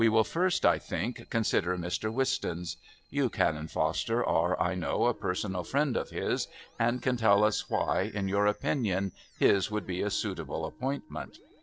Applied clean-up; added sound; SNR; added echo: neural separator model SepFormer DNS4.